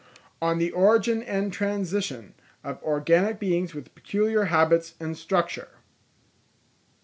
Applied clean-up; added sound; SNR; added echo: none; none; none; none.